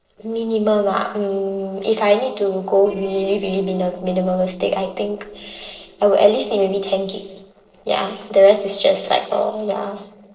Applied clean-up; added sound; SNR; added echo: neural separator model SepFormer DNS4.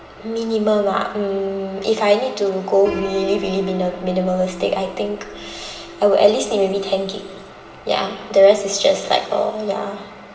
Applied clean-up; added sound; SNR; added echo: none; Piano; 18 dB; reverberation time 1.7 s.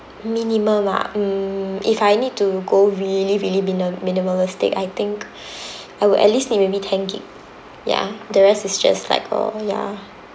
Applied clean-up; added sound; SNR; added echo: none; none; none; none.